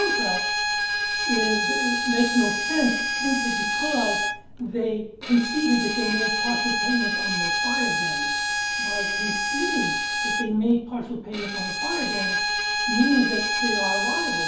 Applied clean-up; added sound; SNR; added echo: none; Bowed string instrument; -1 dB; reverberation time 0.6 s.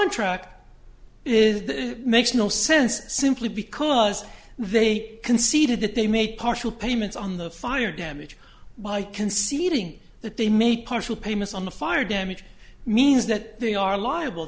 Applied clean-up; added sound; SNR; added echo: none; none; none; none.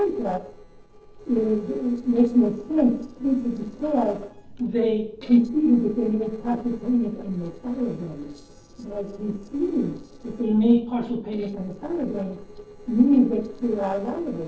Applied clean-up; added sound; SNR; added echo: neural separator model SepFormer DNS4.